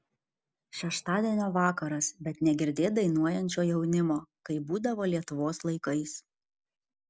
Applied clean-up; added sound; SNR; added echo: none; none; none; none.